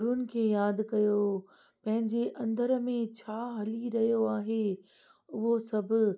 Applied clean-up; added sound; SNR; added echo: none; none; none; none.